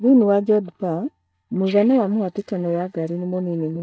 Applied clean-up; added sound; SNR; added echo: neural mask model DeepFilterNet 3.